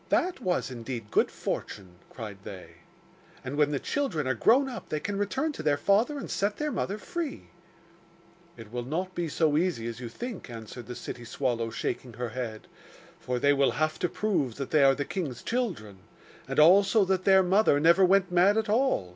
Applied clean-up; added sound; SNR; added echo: none; none; none; none.